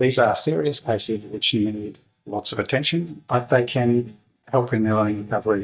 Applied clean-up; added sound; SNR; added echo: neural mask model DeepFilterNet 3.